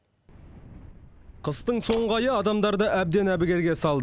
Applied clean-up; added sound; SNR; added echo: none; Slam; 17 dB; none.